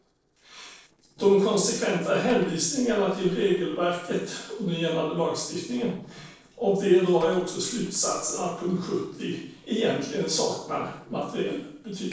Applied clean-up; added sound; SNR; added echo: neural separator model SepFormer DNS4.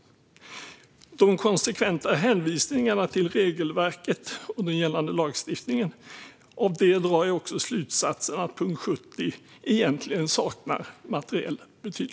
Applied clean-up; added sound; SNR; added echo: none; none; none; none.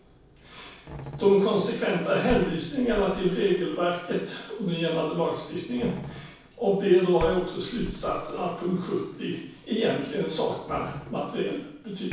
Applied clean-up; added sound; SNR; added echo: none; Slam; 16 dB; reverberation time 0.7 s.